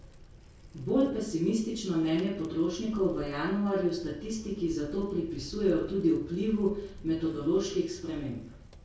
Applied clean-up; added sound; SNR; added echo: none; Bicycle; 18 dB; reverberation time 0.6 s.